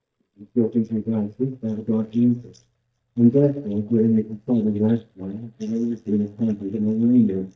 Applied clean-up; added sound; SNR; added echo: neural mask model DeepFilterNet 3.